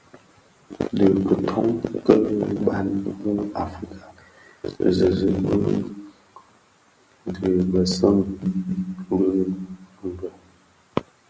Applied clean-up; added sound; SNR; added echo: none; none; none; none.